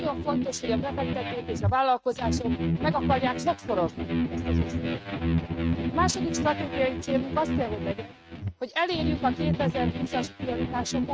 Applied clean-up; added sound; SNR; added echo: neural mask model RNNoise.